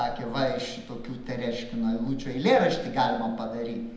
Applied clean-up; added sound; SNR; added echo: none; none; none; none.